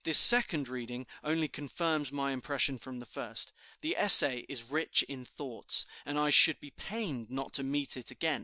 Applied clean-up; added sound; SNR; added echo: none; none; none; none.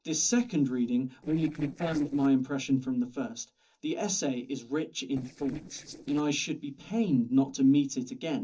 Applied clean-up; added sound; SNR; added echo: neural separator model SepFormer DNS4.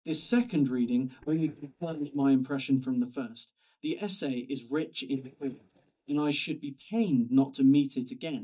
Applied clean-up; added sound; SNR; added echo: neural mask model DeepFilterNet 3.